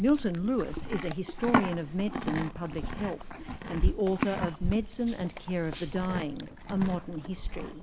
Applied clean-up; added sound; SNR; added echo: none; Livestock, farm animals, working animals; 2 dB; reverberation time 1.1 s.